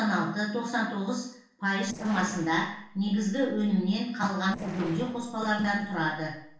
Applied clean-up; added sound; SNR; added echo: neural separator model SepFormer DNS4.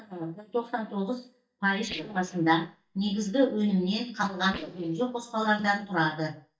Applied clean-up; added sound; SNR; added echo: neural mask model DeepFilterNet 3.